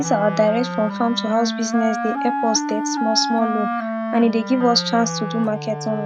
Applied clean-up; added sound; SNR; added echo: none; Wind instrument, woodwind instrument; 5 dB; none.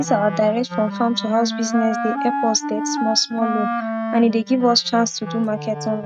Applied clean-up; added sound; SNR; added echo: neural mask model RNNoise.